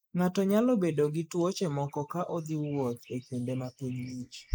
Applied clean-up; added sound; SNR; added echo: neural mask model Resemble Enhance denoiser.